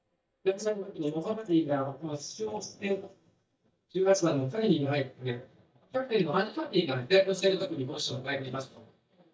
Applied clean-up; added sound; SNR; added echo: neural mask model DeepFilterNet 3.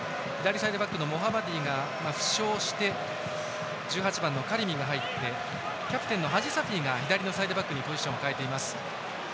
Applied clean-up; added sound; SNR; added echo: none; none; none; none.